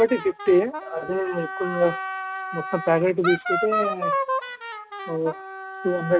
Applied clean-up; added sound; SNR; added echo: none; Wind instrument, woodwind instrument; 5 dB; none.